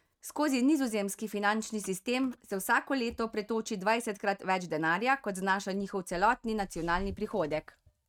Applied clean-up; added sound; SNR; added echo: neural mask model RNNoise.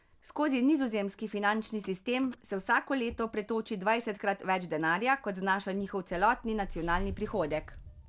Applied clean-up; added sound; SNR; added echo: none; Engine starting / Motor vehicle (road); 16 dB; none.